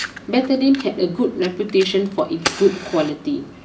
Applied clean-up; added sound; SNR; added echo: none; Fire; 13 dB; none.